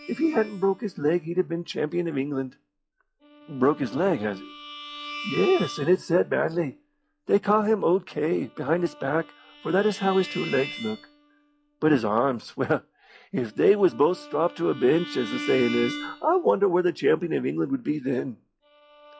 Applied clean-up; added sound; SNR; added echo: classical method log-MMSE.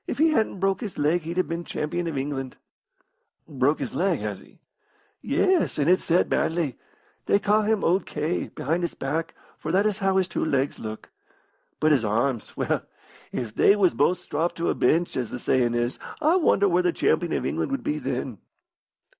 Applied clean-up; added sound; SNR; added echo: none; none; none; none.